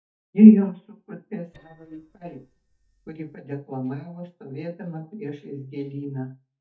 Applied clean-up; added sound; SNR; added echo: neural mask model DeepFilterNet 3.